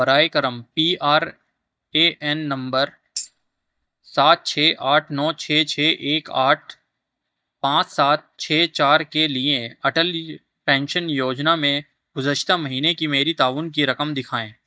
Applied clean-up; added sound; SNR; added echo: neural mask model DeepFilterNet 3.